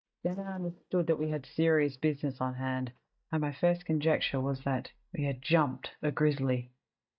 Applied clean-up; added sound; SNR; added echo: neural mask model DeepFilterNet 3.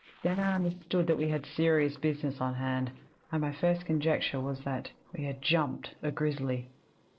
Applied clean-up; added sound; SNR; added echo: neural separator model SepFormer DNS4.